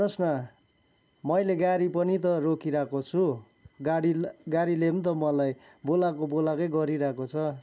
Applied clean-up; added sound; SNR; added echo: none; none; none; none.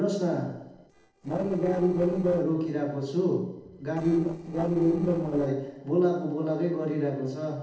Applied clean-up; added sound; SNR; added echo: neural separator model SepFormer DNS4.